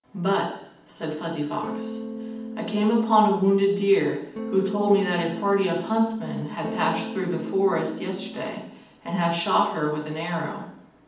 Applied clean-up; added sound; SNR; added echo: none; Electric guitar / Strum; 9 dB; reverberation time 0.8 s.